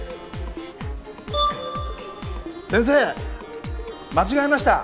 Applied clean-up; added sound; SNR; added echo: none; none; none; none.